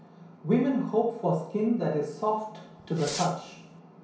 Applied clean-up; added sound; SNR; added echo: none; Fireworks; 12 dB; reverberation time 0.6 s.